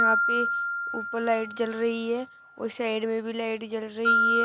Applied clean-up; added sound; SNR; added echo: none; Glockenspiel; -2 dB; none.